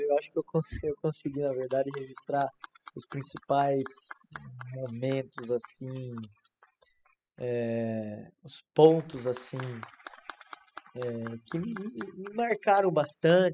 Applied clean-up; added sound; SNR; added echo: classical method spectral subtraction.